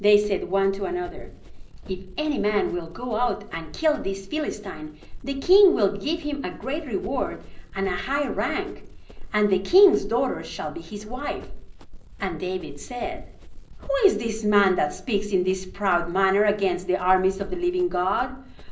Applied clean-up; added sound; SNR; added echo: none; Run; 13 dB; reverberation time 0.5 s.